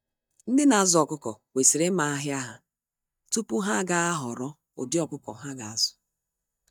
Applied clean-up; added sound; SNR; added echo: neural mask model DeepFilterNet 3.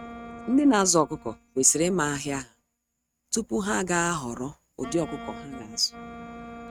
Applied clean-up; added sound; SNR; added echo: neural mask model RNNoise.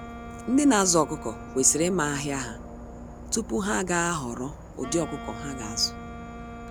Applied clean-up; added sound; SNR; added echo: none; Wind instrument, woodwind instrument + Insect / Frog; 12 dB; none.